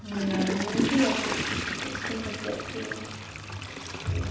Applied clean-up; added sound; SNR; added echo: none; Toilet flush / Water; 1 dB; reverberation time 0.9 s.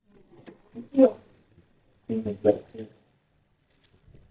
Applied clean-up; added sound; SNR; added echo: neural mask model DeepFilterNet 3.